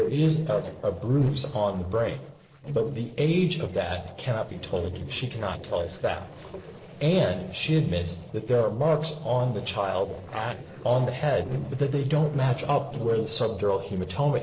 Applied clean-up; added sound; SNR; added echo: neural separator model SepFormer DNS4.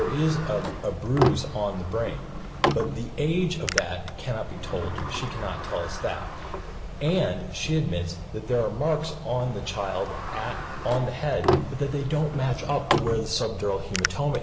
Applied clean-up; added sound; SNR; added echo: none; Sliding door; 5 dB; none.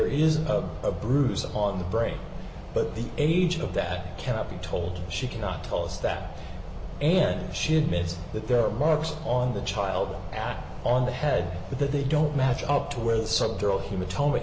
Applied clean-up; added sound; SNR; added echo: none; none; none; none.